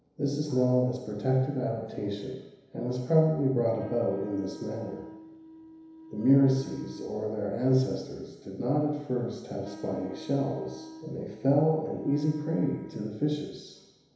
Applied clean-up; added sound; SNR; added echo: none; Wind instrument, woodwind instrument; 17 dB; reverberation time 1.0 s.